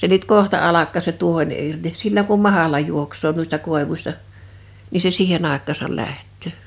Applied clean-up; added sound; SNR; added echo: none; none; none; none.